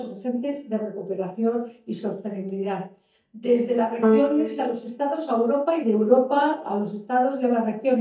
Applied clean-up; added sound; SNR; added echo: neural mask model DeepFilterNet 3.